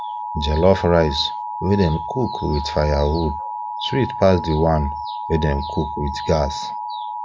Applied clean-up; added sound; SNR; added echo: none; Alarm; 7 dB; none.